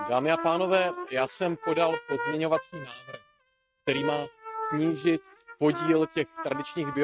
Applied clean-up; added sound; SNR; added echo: neural mask model RNNoise.